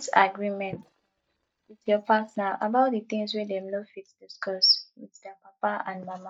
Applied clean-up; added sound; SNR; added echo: neural mask model DeepFilterNet 3.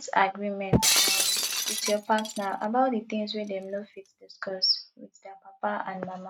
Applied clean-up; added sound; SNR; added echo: neural mask model RNNoise.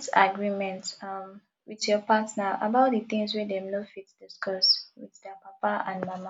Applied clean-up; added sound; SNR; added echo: none; none; none; none.